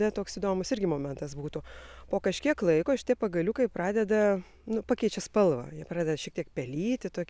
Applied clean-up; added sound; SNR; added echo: none; none; none; none.